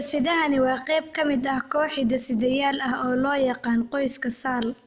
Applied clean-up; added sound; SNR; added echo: none; none; none; none.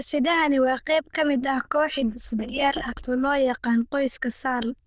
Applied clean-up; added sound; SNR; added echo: neural diffusion model UNIVERSE++.